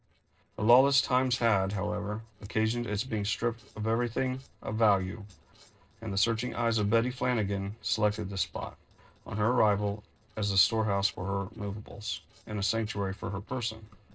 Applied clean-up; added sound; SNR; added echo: neural separator model SepFormer DNS4.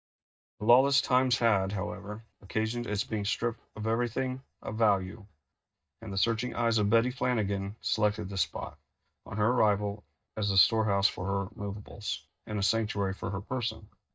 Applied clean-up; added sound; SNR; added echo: neural mask model DeepFilterNet 3.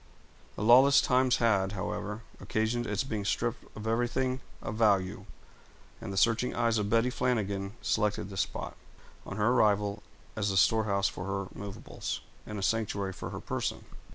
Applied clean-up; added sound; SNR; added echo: none; none; none; none.